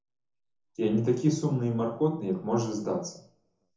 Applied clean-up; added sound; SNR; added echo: none; none; none; reverberation time 0.6 s.